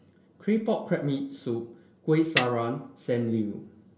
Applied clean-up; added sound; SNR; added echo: none; Snare drum; 3 dB; reverberation time 0.5 s.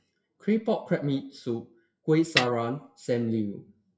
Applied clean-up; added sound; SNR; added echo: classical method WPE with log-MMSE.